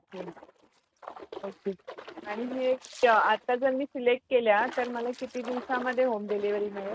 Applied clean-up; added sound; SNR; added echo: neural mask model RNNoise.